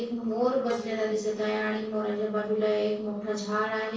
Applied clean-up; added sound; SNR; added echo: neural separator model SepFormer DNS4.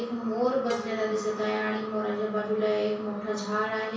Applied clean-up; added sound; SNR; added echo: none; Harp; 15 dB; reverberation time 0.6 s.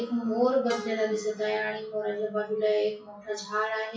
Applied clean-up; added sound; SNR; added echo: classical method WPE with log-MMSE.